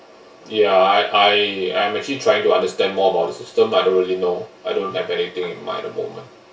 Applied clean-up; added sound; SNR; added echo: none; none; none; reverberation time 0.2 s.